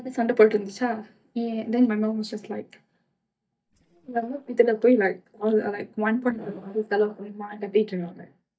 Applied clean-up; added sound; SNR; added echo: neural mask model DeepFilterNet 3.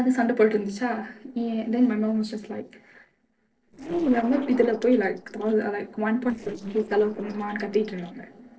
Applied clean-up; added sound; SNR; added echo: neural separator model SepFormer DNS4.